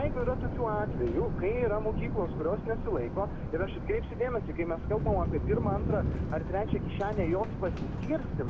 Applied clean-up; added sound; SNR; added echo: none; Thunder; 0 dB; none.